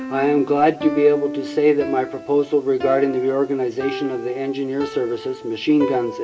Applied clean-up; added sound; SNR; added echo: none; Piano; 11 dB; reverberation time 0.7 s.